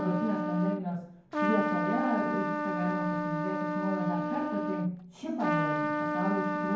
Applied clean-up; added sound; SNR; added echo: none; Trumpet; -1 dB; reverberation time 0.9 s.